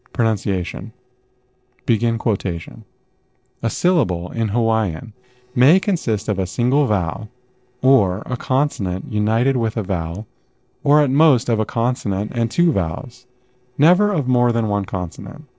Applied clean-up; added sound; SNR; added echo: neural separator model SepFormer DNS4.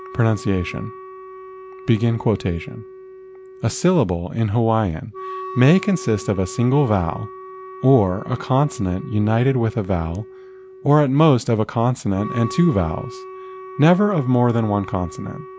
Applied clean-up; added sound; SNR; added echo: none; Wind instrument, woodwind instrument; 16 dB; none.